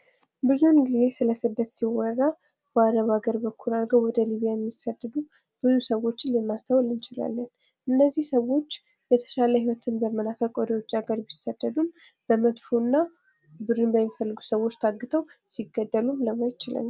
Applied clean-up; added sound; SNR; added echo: none; none; none; none.